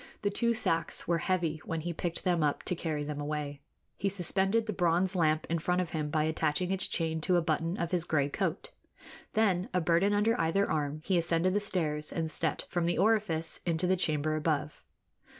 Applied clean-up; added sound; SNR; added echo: none; none; none; none.